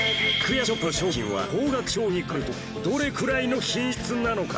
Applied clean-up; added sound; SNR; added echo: none; none; none; none.